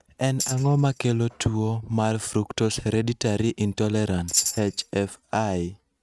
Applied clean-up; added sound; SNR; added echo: neural mask model RNNoise.